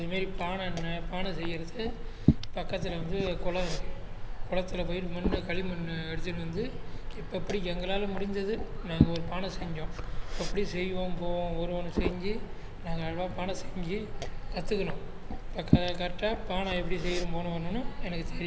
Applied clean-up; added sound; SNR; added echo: none; Liquid; -3 dB; none.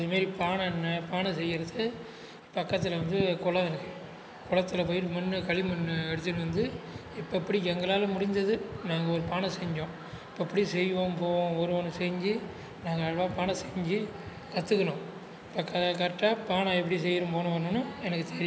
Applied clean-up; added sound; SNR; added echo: none; none; none; none.